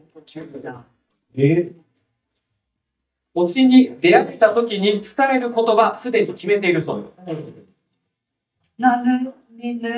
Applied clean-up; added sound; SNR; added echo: neural mask model DeepFilterNet 3.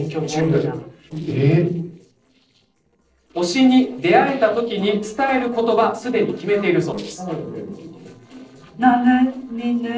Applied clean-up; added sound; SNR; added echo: neural separator model SepFormer DNS4.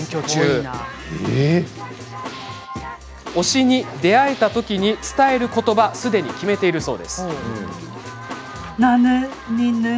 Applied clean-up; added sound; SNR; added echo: none; none; none; none.